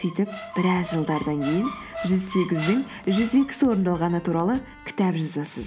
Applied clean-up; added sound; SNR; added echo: none; Squeak; 13 dB; none.